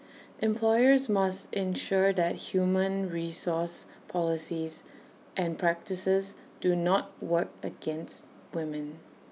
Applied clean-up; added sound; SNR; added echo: none; none; none; none.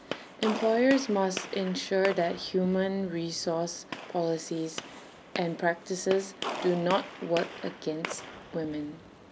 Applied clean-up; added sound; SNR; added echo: none; Gunshot, gunfire; 11 dB; none.